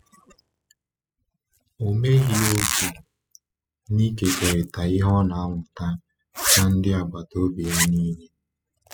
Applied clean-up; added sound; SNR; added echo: classical method spectral subtraction.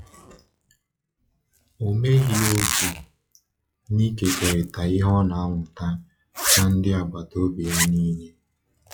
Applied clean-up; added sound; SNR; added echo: classical method log-MMSE.